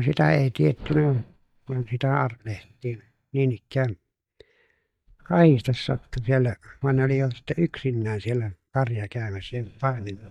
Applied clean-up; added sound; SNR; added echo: neural mask model DeepFilterNet 3.